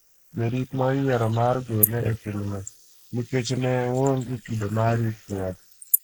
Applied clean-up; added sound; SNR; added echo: neural mask model Resemble Enhance denoiser.